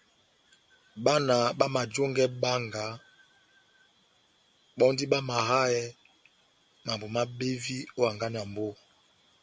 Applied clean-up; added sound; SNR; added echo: none; none; none; none.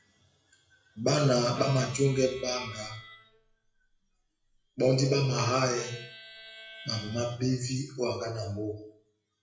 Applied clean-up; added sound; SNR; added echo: classical method WPE with log-MMSE.